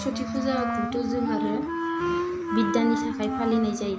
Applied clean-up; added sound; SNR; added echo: none; Wind instrument, woodwind instrument; 1 dB; none.